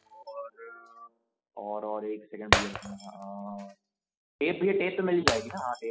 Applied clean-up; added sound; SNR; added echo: classical method spectral subtraction.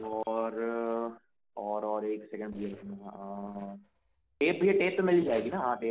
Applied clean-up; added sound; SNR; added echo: neural separator model SepFormer DNS4.